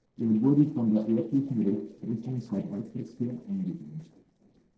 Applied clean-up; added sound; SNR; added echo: neural separator model SepFormer DNS4.